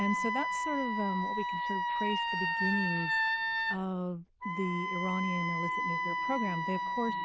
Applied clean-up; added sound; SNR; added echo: neural diffusion model UNIVERSE++.